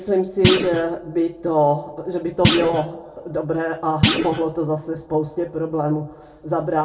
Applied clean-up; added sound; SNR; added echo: none; Thump, thud; 3 dB; reverberation time 0.2 s.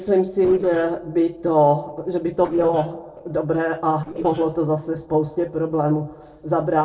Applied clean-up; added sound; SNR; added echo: neural separator model SepFormer DNS4.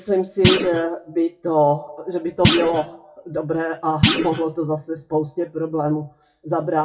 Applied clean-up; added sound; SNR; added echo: classical method WPE with log-MMSE.